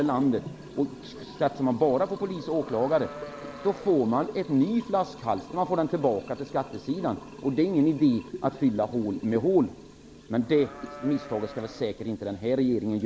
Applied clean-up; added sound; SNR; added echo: none; Liquid + Livestock, farm animals, working animals; 15 dB; none.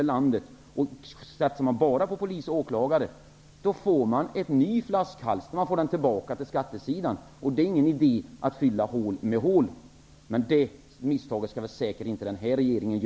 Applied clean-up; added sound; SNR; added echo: none; none; none; none.